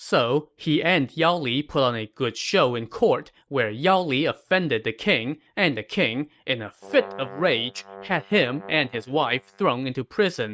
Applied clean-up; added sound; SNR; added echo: neural mask model RNNoise.